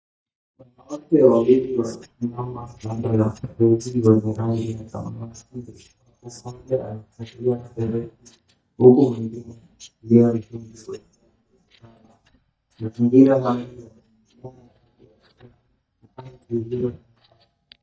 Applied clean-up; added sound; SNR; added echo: neural mask model DeepFilterNet 3.